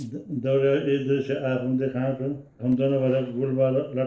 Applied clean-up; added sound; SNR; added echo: neural separator model SepFormer DNS4.